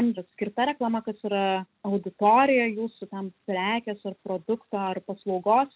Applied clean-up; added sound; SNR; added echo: none; none; none; none.